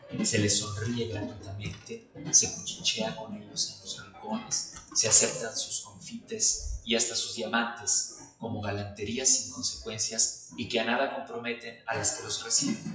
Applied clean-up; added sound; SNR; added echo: classical method WPE with log-MMSE.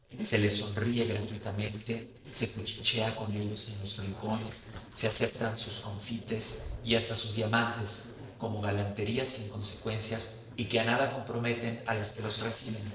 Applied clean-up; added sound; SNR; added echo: neural separator model SepFormer DNS4.